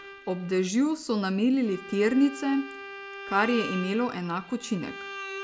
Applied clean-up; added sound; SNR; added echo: none; Bowed string instrument; 13 dB; none.